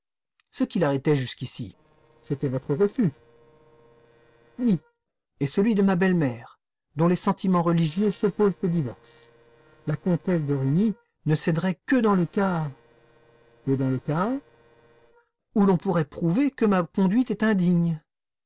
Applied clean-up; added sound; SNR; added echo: neural separator model SepFormer DNS4.